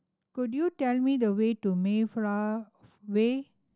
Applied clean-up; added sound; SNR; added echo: none; none; none; none.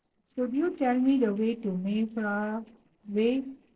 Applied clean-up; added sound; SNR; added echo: neural separator model SepFormer DNS4.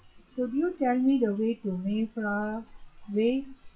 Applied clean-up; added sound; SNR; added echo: classical method WPE with log-MMSE.